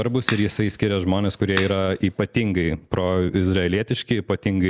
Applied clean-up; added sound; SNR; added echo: none; Crack; 10 dB; none.